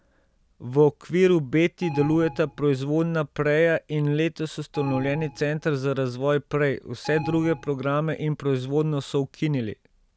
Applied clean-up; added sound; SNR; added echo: none; Alarm; 16 dB; none.